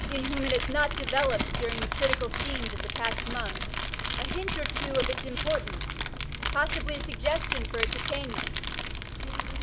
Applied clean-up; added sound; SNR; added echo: none; Crumpling, crinkling; -3 dB; none.